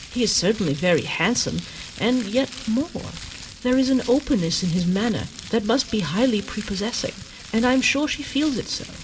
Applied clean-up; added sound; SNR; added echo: none; Crumpling, crinkling; 15 dB; reverberation time 0.3 s.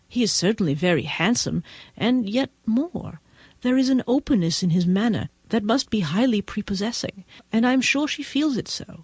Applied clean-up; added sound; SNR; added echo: none; none; none; none.